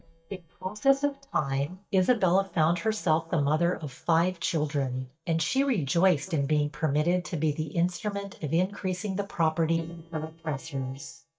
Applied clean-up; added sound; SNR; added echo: neural mask model DeepFilterNet 3.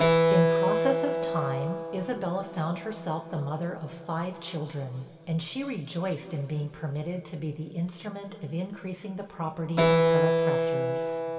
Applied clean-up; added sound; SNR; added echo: none; Keyboard (musical); -3 dB; reverberation time 2.4 s.